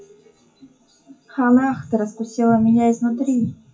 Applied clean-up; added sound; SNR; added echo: classical method WPE with log-MMSE.